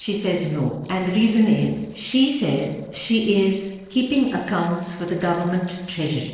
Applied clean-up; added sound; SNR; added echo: neural separator model SepFormer DNS4.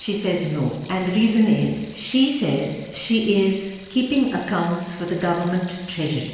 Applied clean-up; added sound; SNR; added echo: none; Sink (filling or washing); 20 dB; reverberation time 1.1 s.